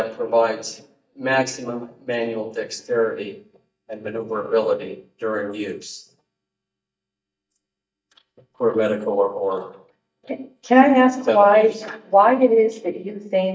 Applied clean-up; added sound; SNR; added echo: neural mask model DeepFilterNet 3.